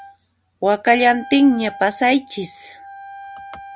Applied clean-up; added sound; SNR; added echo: none; Wind instrument, woodwind instrument; 19 dB; none.